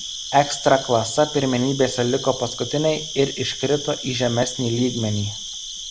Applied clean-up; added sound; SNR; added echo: none; Cricket; 10 dB; none.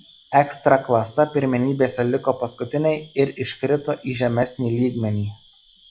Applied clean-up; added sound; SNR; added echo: classical method log-MMSE.